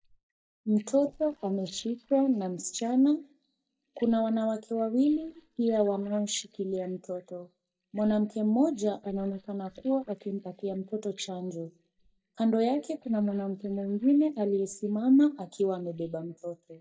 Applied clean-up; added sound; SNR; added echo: neural mask model DeepFilterNet 3.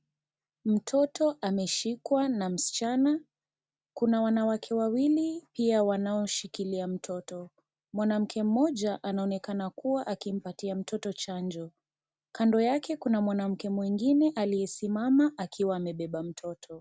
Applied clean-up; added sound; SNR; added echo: none; none; none; none.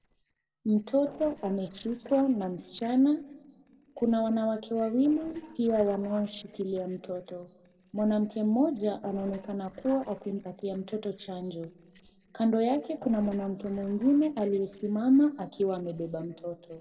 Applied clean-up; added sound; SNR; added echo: neural separator model SepFormer DNS4.